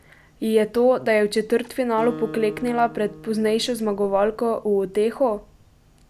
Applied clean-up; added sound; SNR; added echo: none; Acoustic guitar; 19 dB; none.